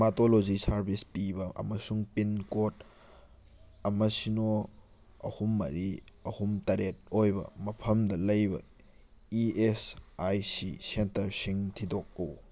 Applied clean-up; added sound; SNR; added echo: none; none; none; none.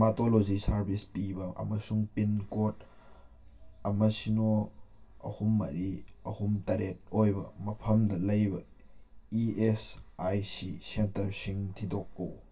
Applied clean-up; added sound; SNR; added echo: none; none; none; reverberation time 0.2 s.